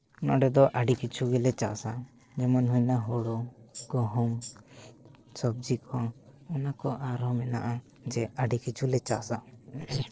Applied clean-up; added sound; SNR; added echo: neural separator model SepFormer DNS4.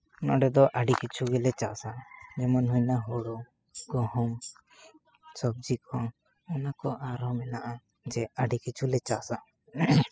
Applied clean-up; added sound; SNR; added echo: classical method spectral subtraction.